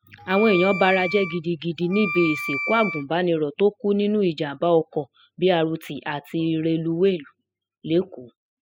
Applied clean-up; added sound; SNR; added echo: classical method spectral subtraction.